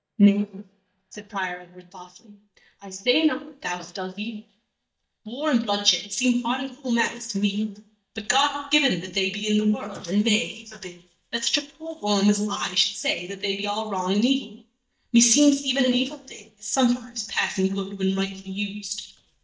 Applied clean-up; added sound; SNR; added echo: neural mask model DeepFilterNet 3.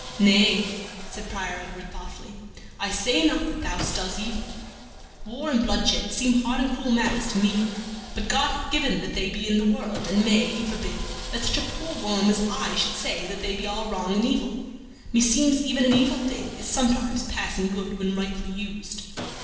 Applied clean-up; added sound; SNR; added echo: none; Sawing; 15 dB; reverberation time 1.3 s.